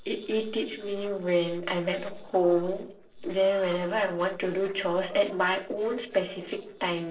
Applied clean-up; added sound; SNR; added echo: neural separator model SepFormer DNS4.